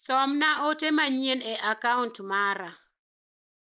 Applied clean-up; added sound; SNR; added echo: neural mask model Resemble Enhance denoiser.